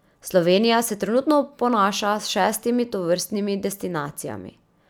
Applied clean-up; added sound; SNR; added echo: none; none; none; none.